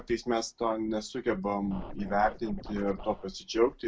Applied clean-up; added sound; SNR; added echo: none; Scratching (performance technique); 12 dB; none.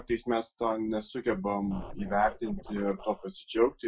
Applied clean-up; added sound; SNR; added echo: classical method Wiener filter.